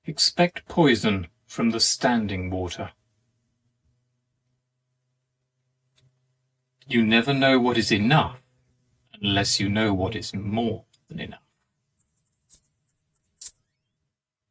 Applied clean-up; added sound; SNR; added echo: neural mask model RNNoise.